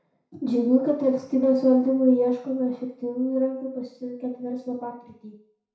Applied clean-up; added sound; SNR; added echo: none; none; none; reverberation time 0.6 s.